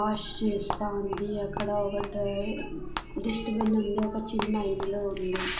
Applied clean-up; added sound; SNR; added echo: none; Walk, footsteps; 7 dB; reverberation time 1.1 s.